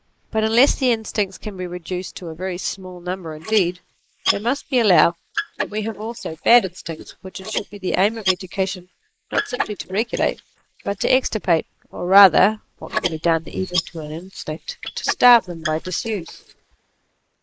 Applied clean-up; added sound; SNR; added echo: neural mask model Resemble Enhance denoiser.